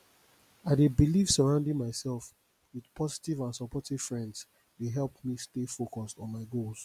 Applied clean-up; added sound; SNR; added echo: none; none; none; none.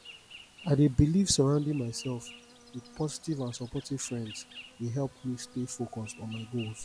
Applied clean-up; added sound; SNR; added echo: none; Insect; 20 dB; none.